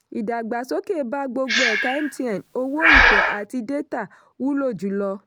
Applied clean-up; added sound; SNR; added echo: none; Breathing; -2 dB; none.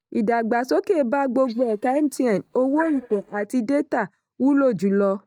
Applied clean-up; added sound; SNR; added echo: neural mask model DeepFilterNet 3.